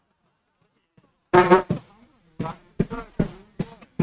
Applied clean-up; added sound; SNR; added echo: neural mask model RNNoise.